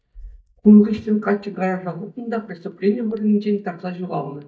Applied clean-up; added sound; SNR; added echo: neural mask model DeepFilterNet 3.